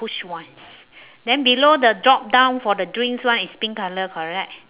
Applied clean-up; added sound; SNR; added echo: none; none; none; none.